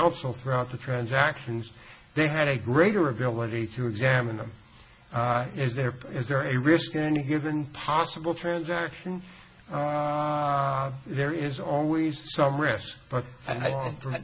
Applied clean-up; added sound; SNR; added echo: none; none; none; none.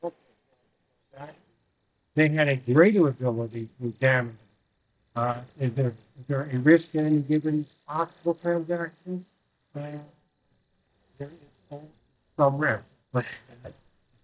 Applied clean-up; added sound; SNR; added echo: neural mask model DeepFilterNet 3.